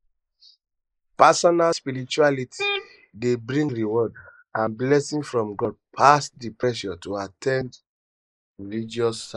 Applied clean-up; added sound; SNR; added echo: neural mask model Resemble Enhance denoiser.